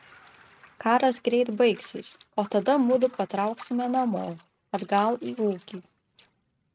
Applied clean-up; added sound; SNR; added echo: neural mask model RNNoise.